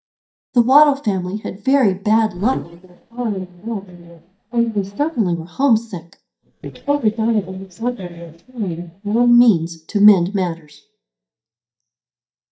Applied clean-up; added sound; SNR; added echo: neural mask model DeepFilterNet 3.